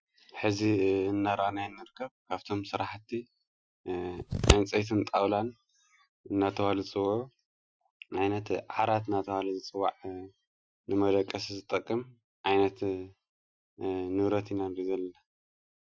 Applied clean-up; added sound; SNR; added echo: classical method Wiener filter.